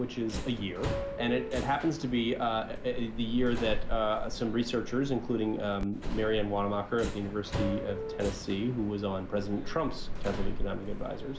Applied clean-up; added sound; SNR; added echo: none; Subway, metro, underground; 4 dB; none.